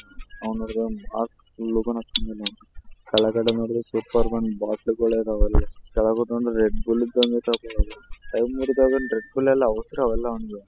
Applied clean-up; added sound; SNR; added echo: classical method spectral subtraction.